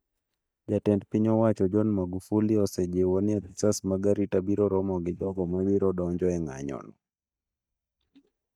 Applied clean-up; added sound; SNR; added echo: neural mask model DeepFilterNet 3.